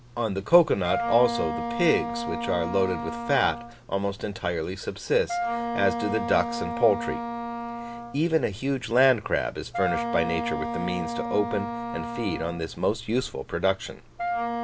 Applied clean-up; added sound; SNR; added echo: none; Wind instrument, woodwind instrument; 6 dB; none.